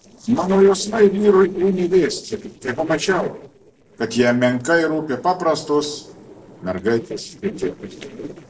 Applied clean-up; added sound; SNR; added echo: neural separator model SepFormer DNS4.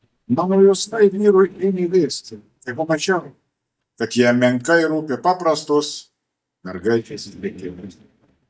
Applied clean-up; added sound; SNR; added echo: neural mask model DeepFilterNet 3.